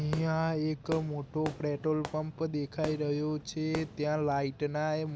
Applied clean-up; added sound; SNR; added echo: none; Fireworks; 14 dB; none.